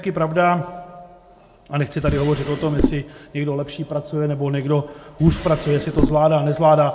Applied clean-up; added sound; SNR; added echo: none; Drawer open or close; 3 dB; reverberation time 0.2 s.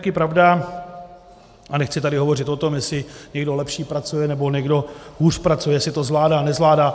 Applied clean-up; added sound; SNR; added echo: none; none; none; none.